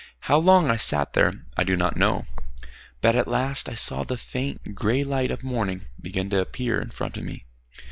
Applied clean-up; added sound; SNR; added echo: none; none; none; none.